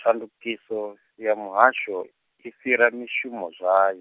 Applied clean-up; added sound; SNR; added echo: none; none; none; none.